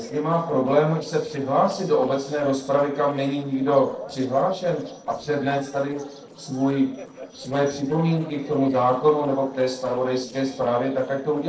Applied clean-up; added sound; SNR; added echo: neural separator model SepFormer DNS4.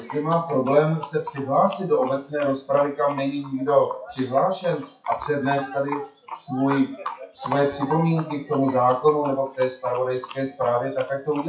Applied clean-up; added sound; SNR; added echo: classical method WPE with log-MMSE.